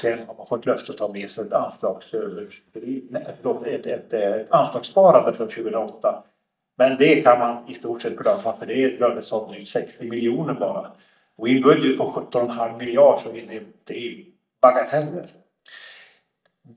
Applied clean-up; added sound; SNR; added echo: neural mask model DeepFilterNet 3.